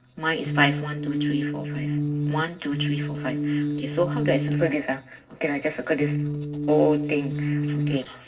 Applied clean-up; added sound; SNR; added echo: neural separator model SepFormer DNS4.